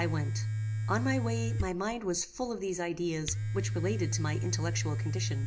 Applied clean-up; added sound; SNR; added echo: none; Domestic sounds, home sounds; -1 dB; none.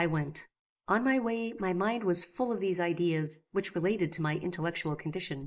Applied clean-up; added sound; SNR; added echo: neural mask model Resemble Enhance denoiser.